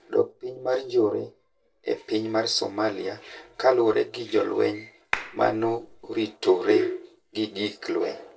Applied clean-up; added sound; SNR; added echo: neural separator model SepFormer DNS4.